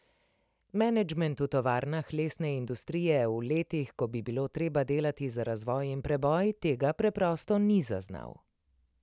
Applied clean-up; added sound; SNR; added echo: none; none; none; none.